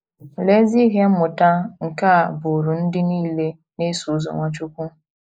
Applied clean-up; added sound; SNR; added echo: neural mask model Resemble Enhance denoiser.